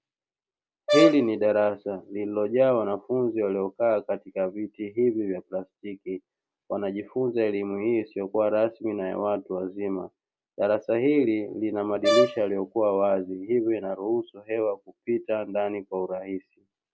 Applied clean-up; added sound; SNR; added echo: none; Brass instrument; 0 dB; none.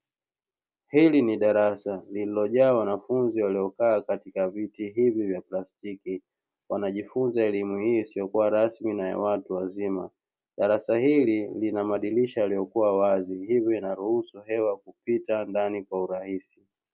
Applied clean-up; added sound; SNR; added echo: none; none; none; none.